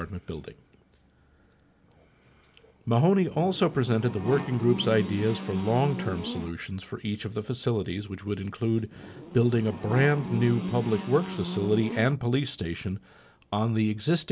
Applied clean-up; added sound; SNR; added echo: none; Buzz; 7 dB; none.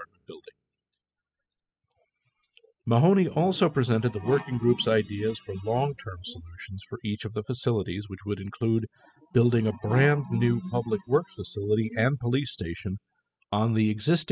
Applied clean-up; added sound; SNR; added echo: classical method spectral subtraction.